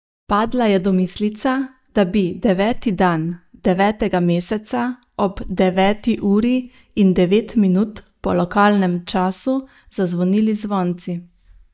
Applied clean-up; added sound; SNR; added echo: neural mask model DeepFilterNet 3.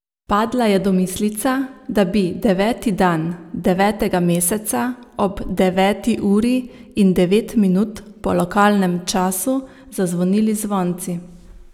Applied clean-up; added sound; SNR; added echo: none; none; none; none.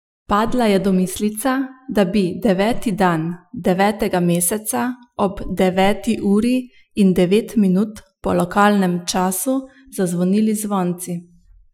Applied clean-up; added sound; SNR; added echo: classical method Wiener filter.